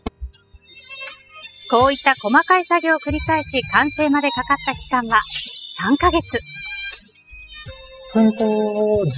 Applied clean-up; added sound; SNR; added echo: classical method spectral subtraction.